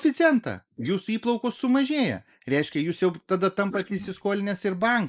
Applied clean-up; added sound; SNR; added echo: neural mask model Resemble Enhance denoiser.